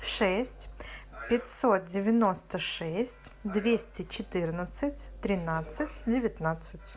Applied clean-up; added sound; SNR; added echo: none; none; none; none.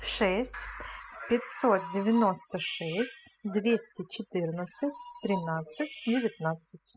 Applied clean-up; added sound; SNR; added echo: classical method spectral subtraction.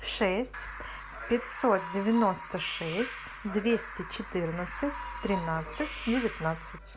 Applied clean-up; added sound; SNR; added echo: none; Bird; 8 dB; none.